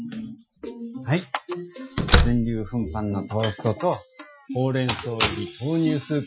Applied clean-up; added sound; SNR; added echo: classical method Wiener filter.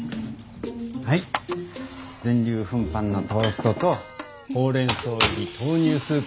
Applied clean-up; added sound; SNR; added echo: none; none; none; none.